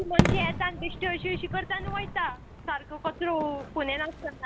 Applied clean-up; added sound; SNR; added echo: none; Fireworks; 0 dB; none.